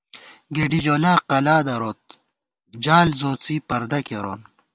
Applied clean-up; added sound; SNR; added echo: none; none; none; none.